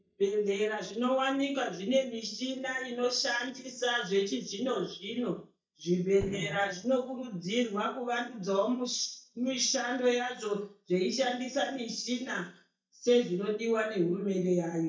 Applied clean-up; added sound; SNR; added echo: neural mask model DeepFilterNet 3.